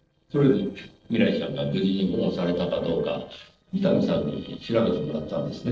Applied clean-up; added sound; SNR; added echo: neural separator model SepFormer DNS4.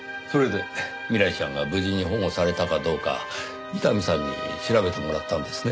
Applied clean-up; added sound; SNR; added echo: none; none; none; none.